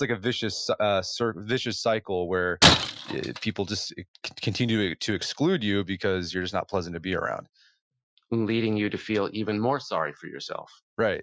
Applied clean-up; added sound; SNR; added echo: classical method Wiener filter.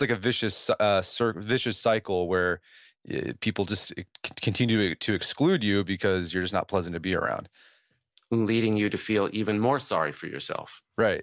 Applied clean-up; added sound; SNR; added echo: none; none; none; none.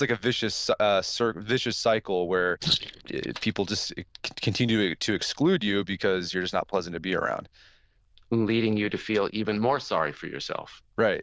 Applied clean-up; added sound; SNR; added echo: neural diffusion model UNIVERSE++.